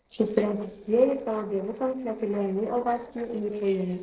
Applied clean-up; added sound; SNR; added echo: neural separator model SepFormer DNS4.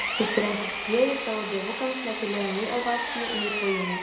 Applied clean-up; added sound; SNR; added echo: none; Engine; 3 dB; reverberation time 0.8 s.